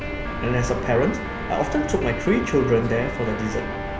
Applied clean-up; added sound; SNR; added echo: none; Guitar + Subway, metro, underground; 5 dB; none.